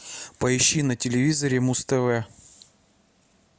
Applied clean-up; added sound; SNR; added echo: none; none; none; none.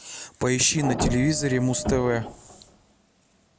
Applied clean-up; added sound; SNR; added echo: none; Printer; 5 dB; none.